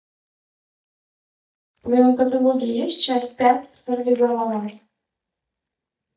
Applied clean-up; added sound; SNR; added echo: neural mask model DeepFilterNet 3.